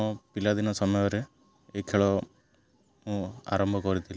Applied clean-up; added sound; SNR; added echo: none; none; none; none.